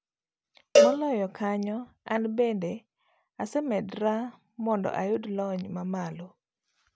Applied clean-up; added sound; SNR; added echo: none; Cowbell; -4 dB; none.